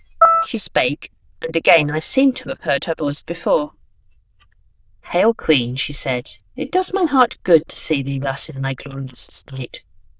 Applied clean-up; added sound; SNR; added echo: neural diffusion model UNIVERSE++.